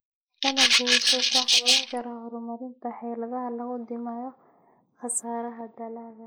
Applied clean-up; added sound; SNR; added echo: neural mask model Resemble Enhance denoiser.